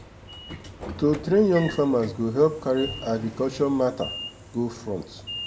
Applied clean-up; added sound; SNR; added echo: none; Sliding door / Train; 13 dB; reverberation time 0.8 s.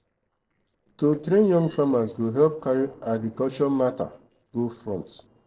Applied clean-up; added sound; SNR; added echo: neural separator model SepFormer DNS4.